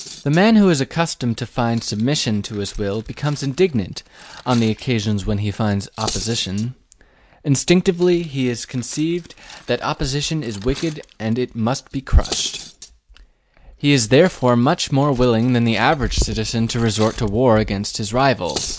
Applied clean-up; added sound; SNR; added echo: none; Cutlery, silverware; 19 dB; none.